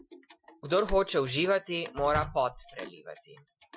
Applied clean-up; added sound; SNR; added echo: classical method Wiener filter.